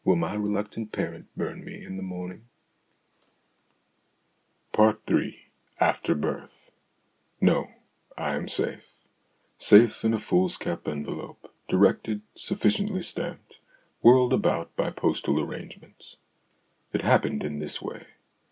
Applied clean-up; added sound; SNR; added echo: none; none; none; none.